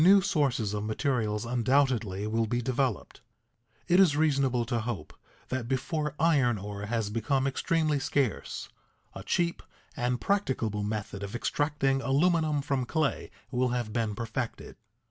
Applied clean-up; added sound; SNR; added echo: none; none; none; none.